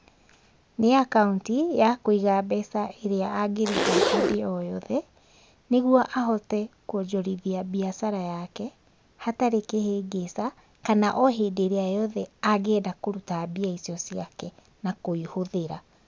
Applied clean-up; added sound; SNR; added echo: none; Zipper (clothing); 1 dB; none.